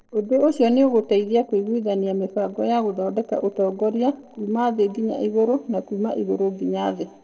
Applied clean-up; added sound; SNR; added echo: neural separator model SepFormer DNS4.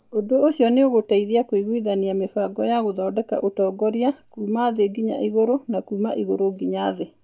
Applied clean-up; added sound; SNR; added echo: none; none; none; none.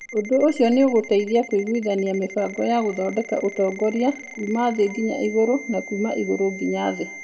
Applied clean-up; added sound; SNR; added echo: none; Ringtone; 16 dB; reverberation time 0.8 s.